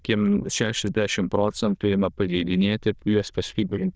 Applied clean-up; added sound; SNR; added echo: neural diffusion model UNIVERSE++.